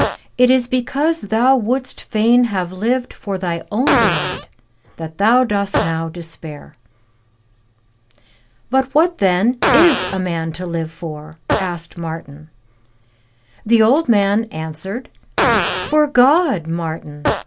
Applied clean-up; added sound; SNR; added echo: none; Fart; 6 dB; none.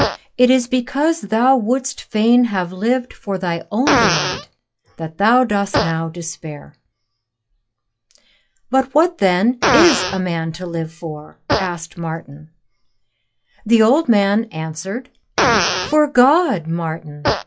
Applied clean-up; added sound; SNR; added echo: classical method log-MMSE.